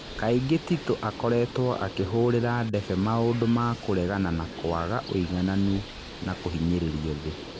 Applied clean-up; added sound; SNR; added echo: none; Bird; 13 dB; none.